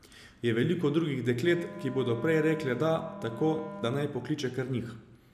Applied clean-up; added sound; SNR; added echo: none; Wind instrument, woodwind instrument; 14 dB; none.